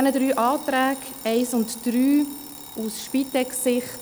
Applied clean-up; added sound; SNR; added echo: none; Alarm; 15 dB; none.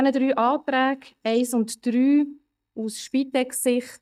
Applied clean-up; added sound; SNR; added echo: neural mask model DeepFilterNet 3.